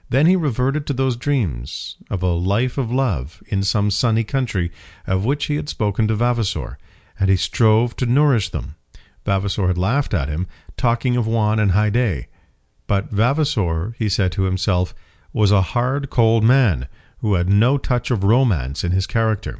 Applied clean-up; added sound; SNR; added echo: none; none; none; none.